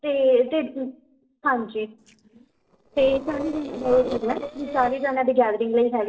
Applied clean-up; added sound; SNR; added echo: neural separator model SepFormer DNS4.